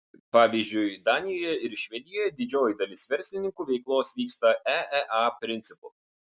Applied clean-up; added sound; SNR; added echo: none; none; none; none.